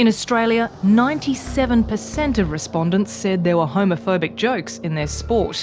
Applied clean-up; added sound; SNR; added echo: none; Car passing by; 17 dB; none.